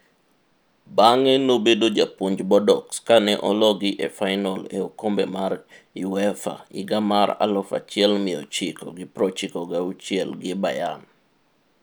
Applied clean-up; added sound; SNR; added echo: none; none; none; none.